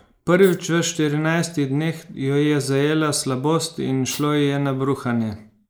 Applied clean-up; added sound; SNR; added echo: neural mask model Resemble Enhance denoiser.